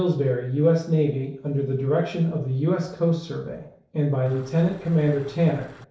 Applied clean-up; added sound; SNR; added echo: neural separator model SepFormer DNS4.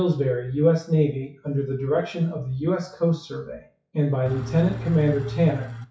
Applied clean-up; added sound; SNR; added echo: classical method WPE with log-MMSE.